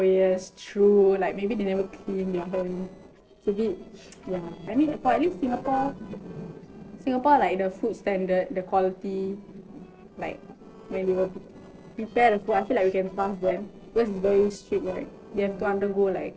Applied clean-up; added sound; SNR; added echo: neural separator model SepFormer DNS4.